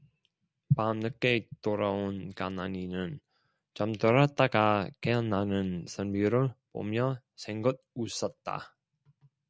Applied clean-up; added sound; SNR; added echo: none; none; none; none.